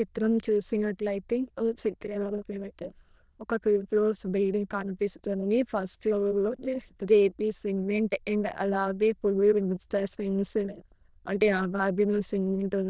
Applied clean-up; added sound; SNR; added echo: neural diffusion model UNIVERSE++.